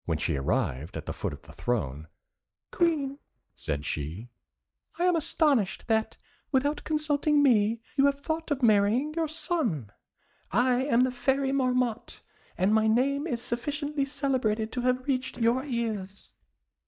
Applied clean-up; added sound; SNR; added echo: neural mask model DeepFilterNet 3.